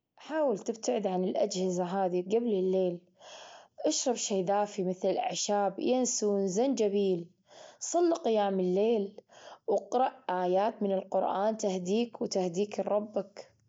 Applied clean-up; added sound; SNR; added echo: none; none; none; none.